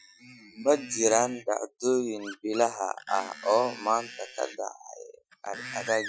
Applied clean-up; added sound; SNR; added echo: classical method Wiener filter.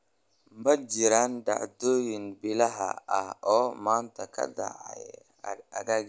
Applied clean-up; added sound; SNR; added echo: none; none; none; none.